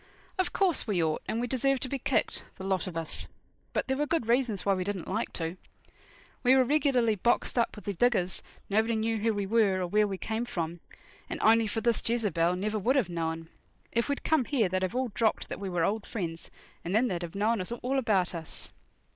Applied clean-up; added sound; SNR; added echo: neural mask model Resemble Enhance denoiser.